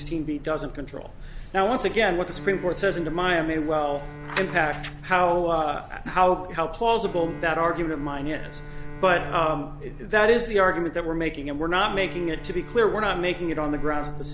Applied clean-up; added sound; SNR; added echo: none; Bowed string instrument; 16 dB; none.